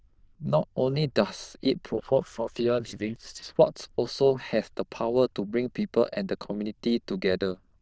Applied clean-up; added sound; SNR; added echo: neural diffusion model UNIVERSE++.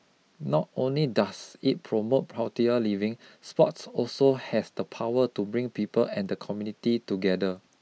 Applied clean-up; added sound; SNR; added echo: none; none; none; none.